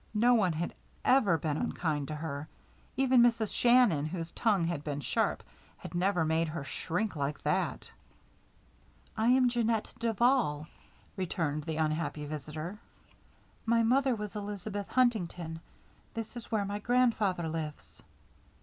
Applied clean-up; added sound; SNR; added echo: none; none; none; none.